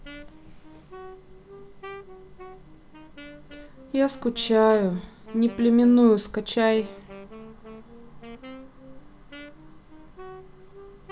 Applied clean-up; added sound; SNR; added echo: none; Wind instrument, woodwind instrument; 19 dB; none.